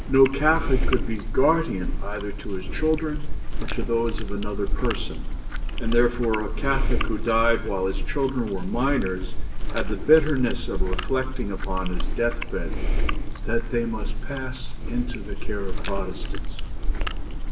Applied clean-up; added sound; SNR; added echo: none; Chewing, mastication; -3 dB; reverberation time 1.0 s.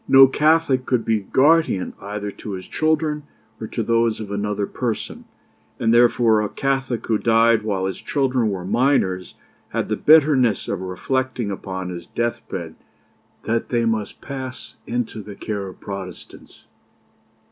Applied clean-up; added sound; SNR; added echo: none; none; none; none.